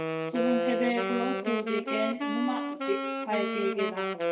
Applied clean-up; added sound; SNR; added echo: none; Wind instrument, woodwind instrument; -1 dB; reverberation time 0.7 s.